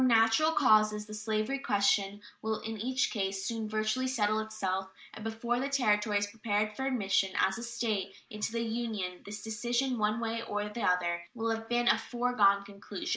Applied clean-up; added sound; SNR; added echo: neural mask model Resemble Enhance denoiser.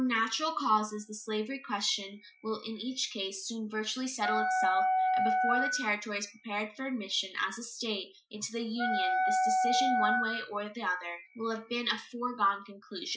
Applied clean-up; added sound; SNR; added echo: classical method Wiener filter.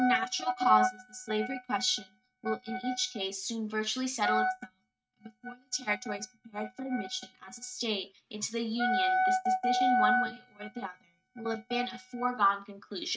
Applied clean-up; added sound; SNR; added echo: neural mask model RNNoise.